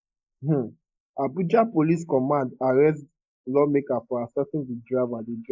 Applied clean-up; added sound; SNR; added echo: neural mask model Resemble Enhance denoiser.